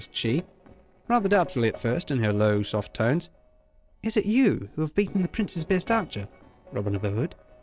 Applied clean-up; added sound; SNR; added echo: neural separator model SepFormer DNS4.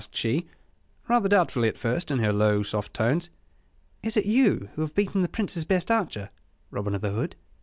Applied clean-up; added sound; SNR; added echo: none; none; none; none.